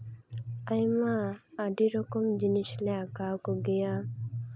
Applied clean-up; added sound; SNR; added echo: none; none; none; none.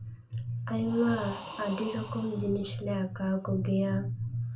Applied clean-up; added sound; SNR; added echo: none; Breathing; 15 dB; reverberation time 0.2 s.